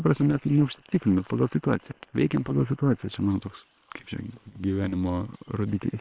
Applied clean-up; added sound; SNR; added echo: neural separator model SepFormer WHAM!.